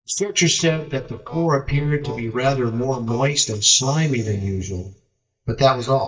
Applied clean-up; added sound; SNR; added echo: neural mask model DeepFilterNet 3.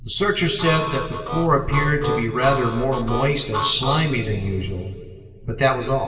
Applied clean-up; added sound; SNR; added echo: none; Harmonica; 8 dB; reverberation time 2.2 s.